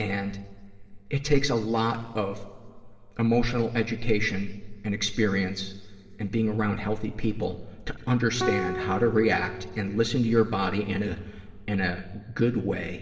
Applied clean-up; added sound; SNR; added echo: none; Guitar; 9 dB; reverberation time 2.9 s.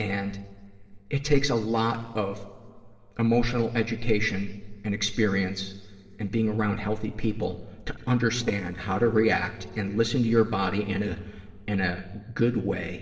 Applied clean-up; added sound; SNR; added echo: neural separator model SepFormer DNS4.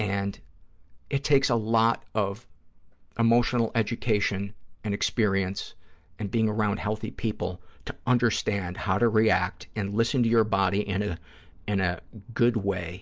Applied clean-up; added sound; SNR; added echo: none; none; none; none.